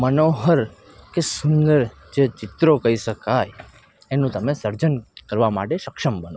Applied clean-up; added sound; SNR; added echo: none; none; none; none.